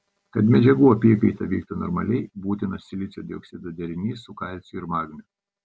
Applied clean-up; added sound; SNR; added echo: none; none; none; none.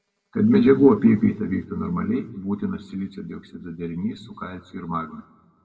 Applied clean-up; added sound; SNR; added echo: none; none; none; reverberation time 1.0 s.